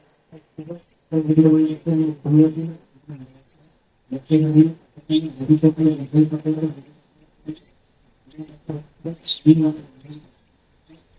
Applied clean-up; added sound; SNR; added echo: neural mask model DeepFilterNet 3.